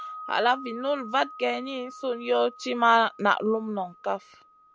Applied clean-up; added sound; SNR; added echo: none; Wind chime; 17 dB; none.